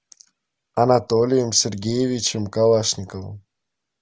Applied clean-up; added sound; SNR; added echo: none; none; none; none.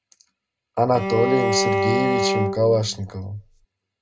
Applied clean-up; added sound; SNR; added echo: none; Bowed string instrument; 0 dB; reverberation time 0.2 s.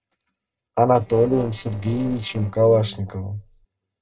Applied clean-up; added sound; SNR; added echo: neural separator model SepFormer DNS4.